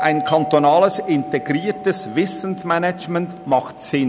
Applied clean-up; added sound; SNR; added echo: none; Doorbell; 11 dB; none.